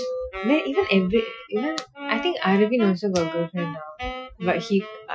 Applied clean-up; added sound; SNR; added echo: classical method Wiener filter.